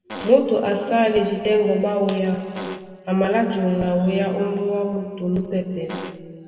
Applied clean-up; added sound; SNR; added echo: none; Fart; 14 dB; reverberation time 2.4 s.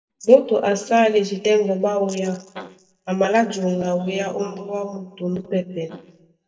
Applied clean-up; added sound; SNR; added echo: neural mask model DeepFilterNet 3.